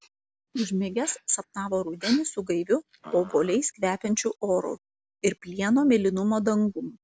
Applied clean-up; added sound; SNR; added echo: none; Dog; 17 dB; none.